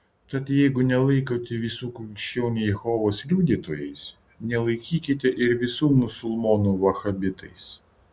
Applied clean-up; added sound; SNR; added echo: none; none; none; none.